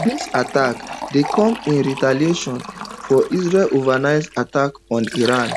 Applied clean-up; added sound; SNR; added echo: none; Fill (with liquid); 12 dB; none.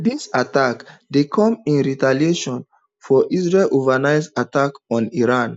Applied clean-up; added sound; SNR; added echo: none; none; none; none.